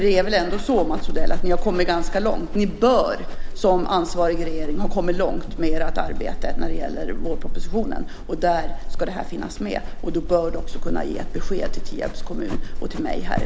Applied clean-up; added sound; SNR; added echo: none; Livestock, farm animals, working animals; -3 dB; none.